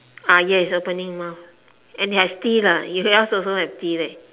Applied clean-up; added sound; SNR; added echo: none; none; none; none.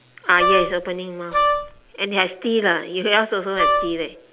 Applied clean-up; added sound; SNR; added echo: none; Wind instrument, woodwind instrument; -1 dB; none.